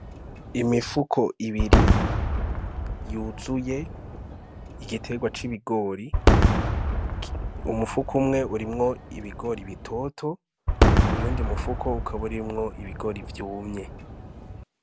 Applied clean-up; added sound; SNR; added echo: none; Fireworks; -4 dB; none.